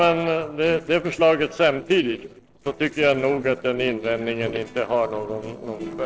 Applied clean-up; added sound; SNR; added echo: neural separator model SepFormer DNS4.